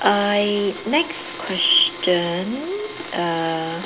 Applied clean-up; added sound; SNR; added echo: none; Domestic sounds, home sounds; 14 dB; none.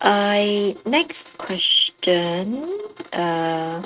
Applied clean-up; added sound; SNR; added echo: neural mask model RNNoise.